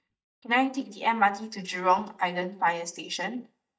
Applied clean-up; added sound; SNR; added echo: neural mask model DeepFilterNet 3.